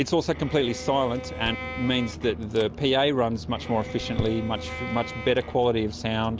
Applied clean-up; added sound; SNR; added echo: none; Bowed string instrument + Chewing, mastication; 12 dB; none.